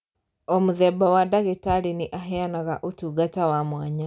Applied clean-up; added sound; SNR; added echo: none; none; none; none.